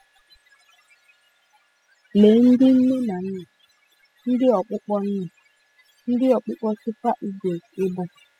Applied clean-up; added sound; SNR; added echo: classical method spectral subtraction.